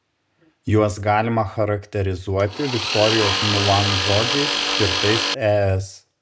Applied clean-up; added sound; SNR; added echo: none; Tools; 0 dB; none.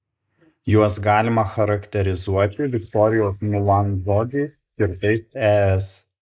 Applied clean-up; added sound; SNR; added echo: neural mask model Resemble Enhance denoiser.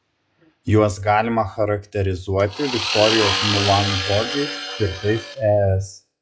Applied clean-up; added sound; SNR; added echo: classical method log-MMSE.